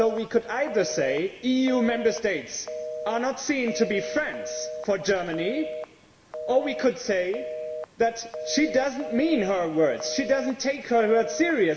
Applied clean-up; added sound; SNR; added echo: none; Telephone; 10 dB; reverberation time 1.4 s.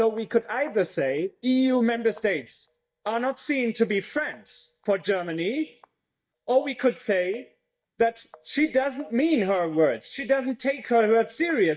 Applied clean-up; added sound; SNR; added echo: neural mask model DeepFilterNet 3.